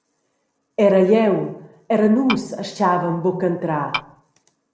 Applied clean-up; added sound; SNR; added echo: none; Tap / Glass; 8 dB; none.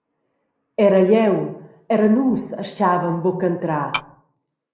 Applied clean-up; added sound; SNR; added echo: neural mask model Resemble Enhance denoiser.